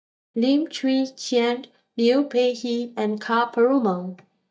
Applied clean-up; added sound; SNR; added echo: neural mask model DeepFilterNet 3.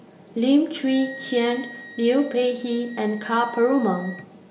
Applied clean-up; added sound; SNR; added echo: none; Wind instrument, woodwind instrument; 19 dB; reverberation time 0.6 s.